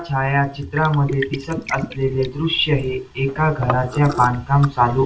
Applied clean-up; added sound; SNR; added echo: none; Liquid; 12 dB; reverberation time 0.2 s.